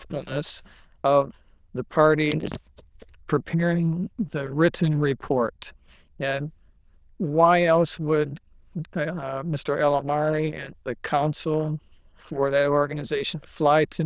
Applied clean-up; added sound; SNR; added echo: neural diffusion model UNIVERSE++.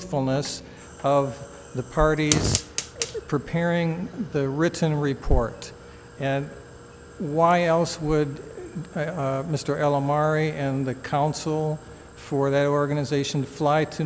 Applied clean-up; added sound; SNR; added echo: none; Fire; 13 dB; none.